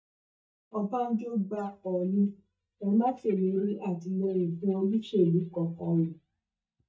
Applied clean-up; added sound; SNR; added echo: neural mask model DeepFilterNet 3.